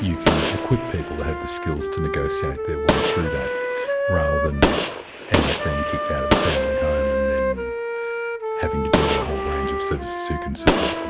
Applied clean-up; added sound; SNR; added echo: none; Wind instrument, woodwind instrument + Gunshot, gunfire; -4 dB; none.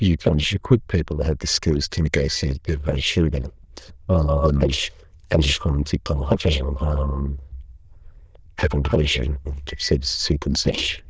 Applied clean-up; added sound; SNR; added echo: neural diffusion model UNIVERSE++.